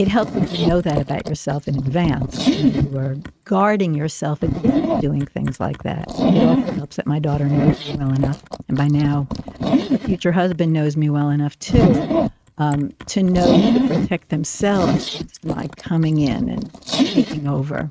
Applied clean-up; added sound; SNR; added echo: neural mask model RNNoise.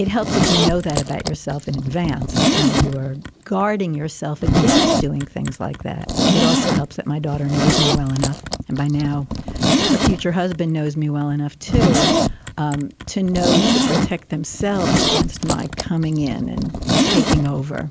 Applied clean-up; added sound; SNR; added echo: none; Zipper (clothing); -2 dB; none.